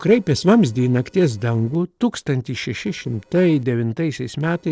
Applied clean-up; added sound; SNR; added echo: neural separator model SepFormer DNS4.